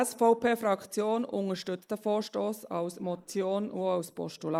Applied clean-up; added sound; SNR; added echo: neural mask model Resemble Enhance denoiser.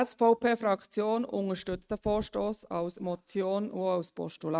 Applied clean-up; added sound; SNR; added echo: neural mask model RNNoise.